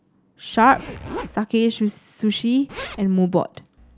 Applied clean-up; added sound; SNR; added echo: none; Zipper (clothing); 16 dB; none.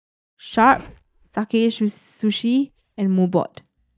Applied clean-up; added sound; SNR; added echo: neural mask model DeepFilterNet 3.